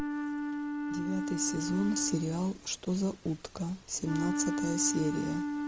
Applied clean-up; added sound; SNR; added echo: none; Wind instrument, woodwind instrument; 1 dB; none.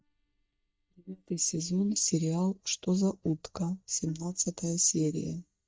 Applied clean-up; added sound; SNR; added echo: neural mask model DeepFilterNet 3.